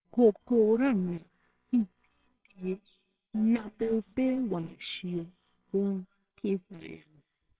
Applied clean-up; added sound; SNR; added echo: neural separator model SepFormer WHAMR!.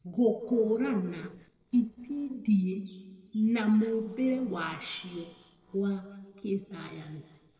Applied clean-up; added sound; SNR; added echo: neural separator model SepFormer DNS4.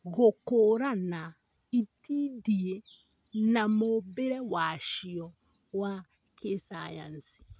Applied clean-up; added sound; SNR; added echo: none; none; none; none.